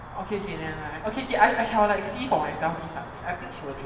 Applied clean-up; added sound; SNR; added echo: none; Cricket; 13 dB; reverberation time 1.4 s.